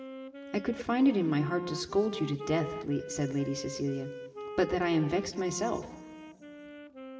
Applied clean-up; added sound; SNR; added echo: none; Wind instrument, woodwind instrument; 11 dB; reverberation time 1.9 s.